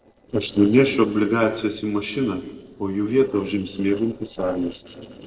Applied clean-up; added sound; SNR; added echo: neural separator model SepFormer DNS4.